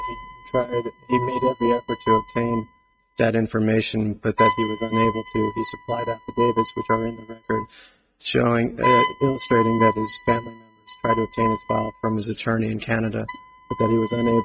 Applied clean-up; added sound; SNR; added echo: neural mask model RNNoise.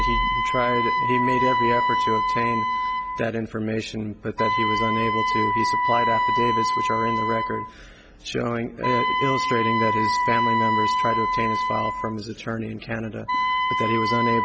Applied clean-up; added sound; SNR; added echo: none; Wind instrument, woodwind instrument; -3 dB; none.